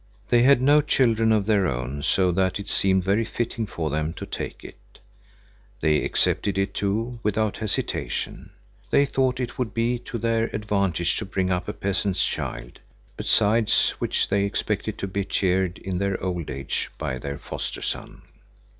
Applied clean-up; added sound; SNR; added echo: none; none; none; none.